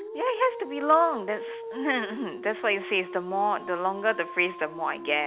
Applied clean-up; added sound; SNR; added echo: none; Dog; 11 dB; none.